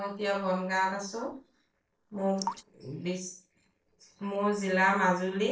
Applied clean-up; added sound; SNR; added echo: neural separator model SepFormer DNS4.